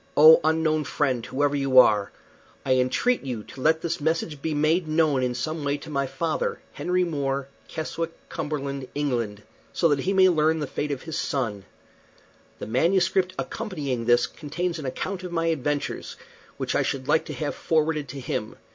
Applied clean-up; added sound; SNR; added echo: none; none; none; none.